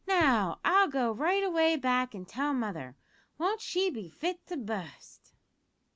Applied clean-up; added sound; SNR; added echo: none; none; none; none.